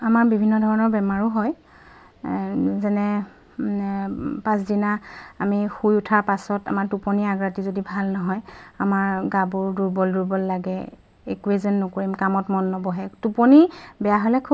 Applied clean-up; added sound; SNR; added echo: none; none; none; none.